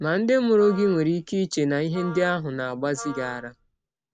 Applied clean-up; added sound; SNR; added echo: none; Wind instrument, woodwind instrument; 17 dB; none.